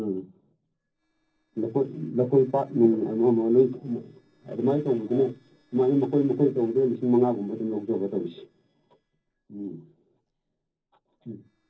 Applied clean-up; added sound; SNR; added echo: neural separator model SepFormer DNS4.